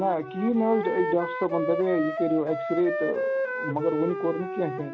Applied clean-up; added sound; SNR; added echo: none; Wind instrument, woodwind instrument; 4 dB; none.